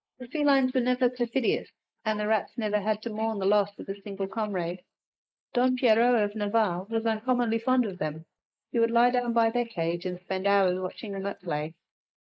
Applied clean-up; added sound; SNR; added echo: neural mask model Resemble Enhance denoiser.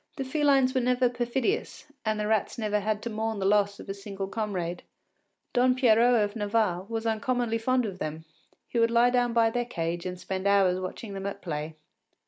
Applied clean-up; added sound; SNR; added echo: none; none; none; none.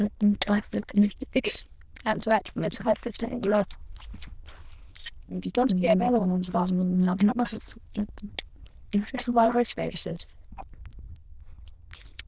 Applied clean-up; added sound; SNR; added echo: neural diffusion model UNIVERSE++.